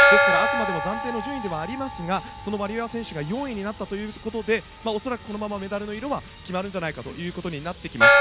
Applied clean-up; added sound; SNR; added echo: none; Gong; -4 dB; none.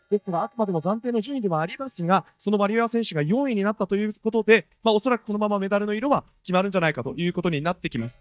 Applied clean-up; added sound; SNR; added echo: neural mask model DeepFilterNet 3.